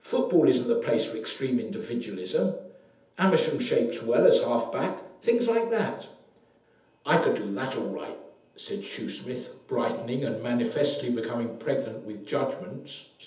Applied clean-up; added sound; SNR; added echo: none; none; none; reverberation time 0.8 s.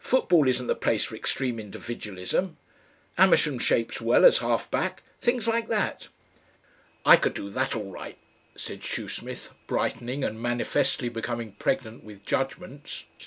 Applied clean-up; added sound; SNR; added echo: none; none; none; none.